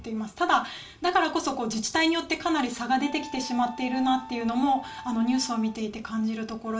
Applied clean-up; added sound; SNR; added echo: none; Wind instrument, woodwind instrument; 17 dB; reverberation time 0.2 s.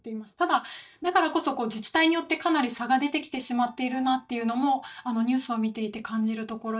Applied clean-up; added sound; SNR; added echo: neural mask model DeepFilterNet 3.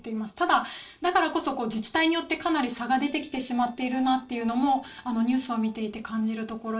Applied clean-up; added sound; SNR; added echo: neural separator model SepFormer DNS4.